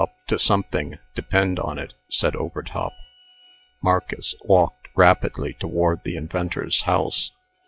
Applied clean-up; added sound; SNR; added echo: classical method log-MMSE.